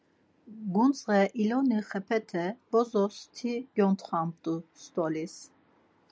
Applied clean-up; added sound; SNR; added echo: none; none; none; none.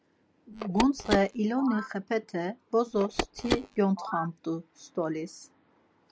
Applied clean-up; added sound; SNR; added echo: none; Telephone; 6 dB; none.